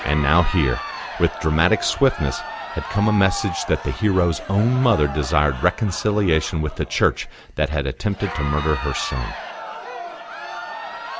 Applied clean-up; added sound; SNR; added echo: none; Crowd; 11 dB; none.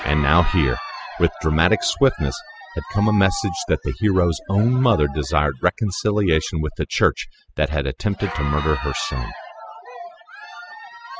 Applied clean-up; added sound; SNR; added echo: classical method spectral subtraction.